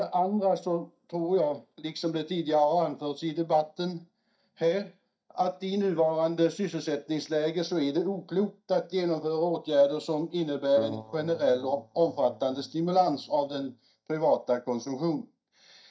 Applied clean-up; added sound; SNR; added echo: neural mask model DeepFilterNet 3.